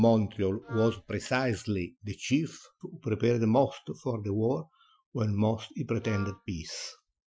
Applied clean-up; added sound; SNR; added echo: classical method Wiener filter.